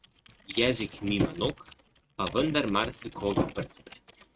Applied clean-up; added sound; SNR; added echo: neural mask model RNNoise.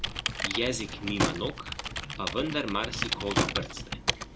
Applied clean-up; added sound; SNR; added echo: none; Computer keyboard + Drawer open or close / Wood; -2 dB; none.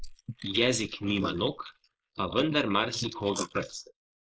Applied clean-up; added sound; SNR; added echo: neural mask model Resemble Enhance denoiser.